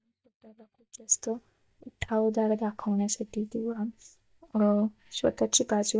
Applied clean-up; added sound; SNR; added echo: neural mask model DeepFilterNet 3.